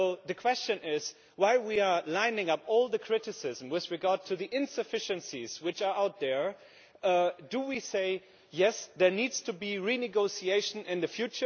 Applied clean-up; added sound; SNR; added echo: none; none; none; none.